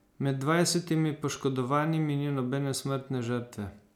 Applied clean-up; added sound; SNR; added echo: none; none; none; none.